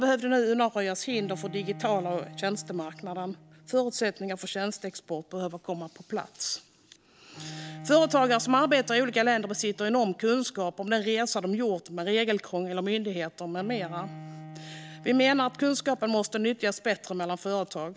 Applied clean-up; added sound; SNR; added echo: none; Bowed string instrument; 20 dB; none.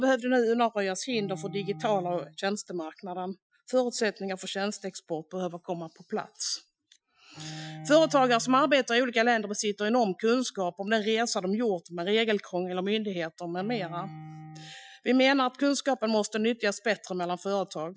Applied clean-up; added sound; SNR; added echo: classical method Wiener filter.